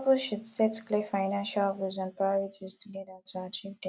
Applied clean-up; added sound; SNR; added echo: none; none; none; none.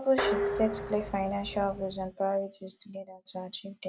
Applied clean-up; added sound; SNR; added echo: none; Dishes, pots, and pans; 4 dB; none.